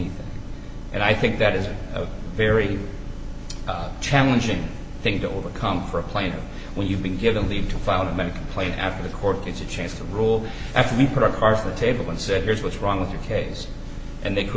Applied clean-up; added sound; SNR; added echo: none; none; none; none.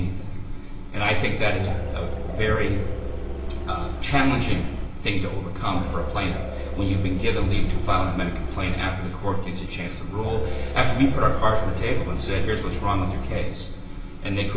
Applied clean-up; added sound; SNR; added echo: none; Musical instrument; 9 dB; reverberation time 0.8 s.